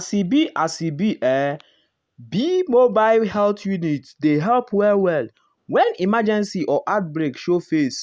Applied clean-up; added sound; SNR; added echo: none; none; none; none.